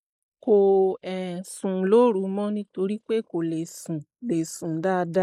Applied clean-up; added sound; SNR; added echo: neural mask model Resemble Enhance denoiser.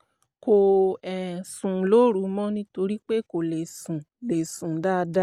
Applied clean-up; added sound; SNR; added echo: none; none; none; none.